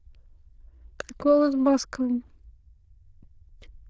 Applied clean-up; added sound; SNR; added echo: neural diffusion model UNIVERSE++.